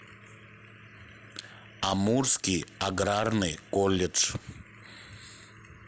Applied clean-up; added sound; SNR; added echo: none; none; none; none.